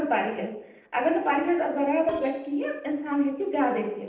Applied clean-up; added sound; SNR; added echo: neural separator model SepFormer DNS4.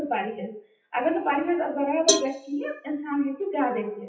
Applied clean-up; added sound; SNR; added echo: classical method WPE with log-MMSE.